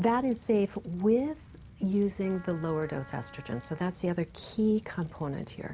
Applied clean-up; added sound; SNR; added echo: none; Wind instrument, woodwind instrument + Fire; 20 dB; none.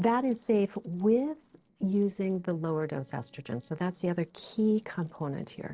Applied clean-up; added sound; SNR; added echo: neural separator model SepFormer DNS4.